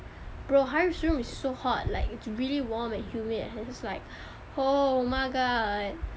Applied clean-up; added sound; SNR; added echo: none; none; none; none.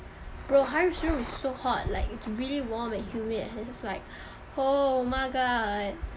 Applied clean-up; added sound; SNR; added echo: none; Thunder; 19 dB; reverberation time 1.9 s.